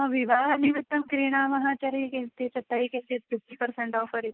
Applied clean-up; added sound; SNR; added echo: neural mask model Resemble Enhance denoiser.